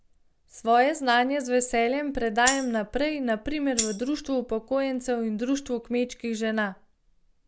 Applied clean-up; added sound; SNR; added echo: none; Tambourine; 5 dB; none.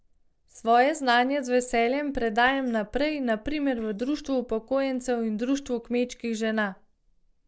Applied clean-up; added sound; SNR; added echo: neural separator model SepFormer DNS4.